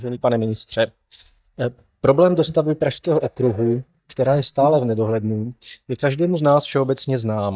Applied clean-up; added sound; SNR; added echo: neural mask model DeepFilterNet 3.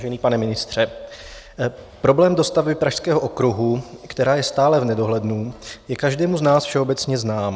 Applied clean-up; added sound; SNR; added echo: none; none; none; none.